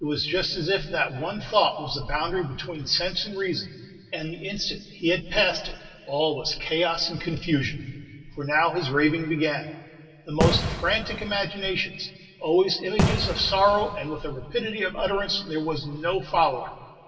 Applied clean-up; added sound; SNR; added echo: none; Fireworks; 1 dB; reverberation time 2.0 s.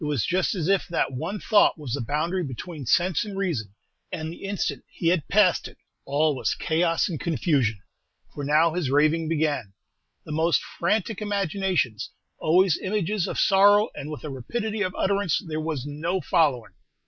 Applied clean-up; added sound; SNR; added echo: none; none; none; none.